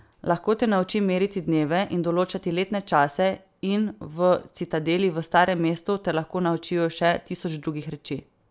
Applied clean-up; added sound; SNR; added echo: none; none; none; none.